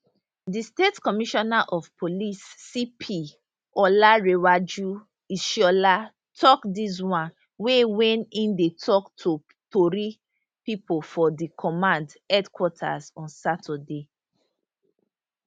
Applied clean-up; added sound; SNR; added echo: none; none; none; none.